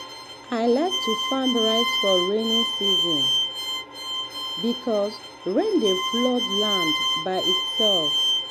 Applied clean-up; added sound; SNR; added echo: none; Bowed string instrument; -1 dB; none.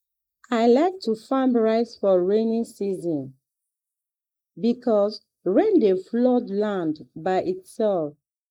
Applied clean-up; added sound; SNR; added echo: neural mask model Resemble Enhance denoiser.